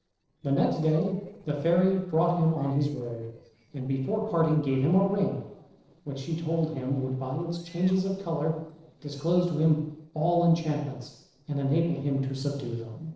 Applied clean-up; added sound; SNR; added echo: neural separator model SepFormer DNS4.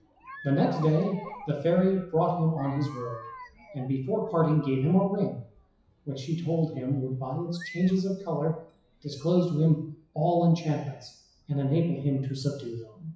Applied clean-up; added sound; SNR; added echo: classical method WPE with log-MMSE.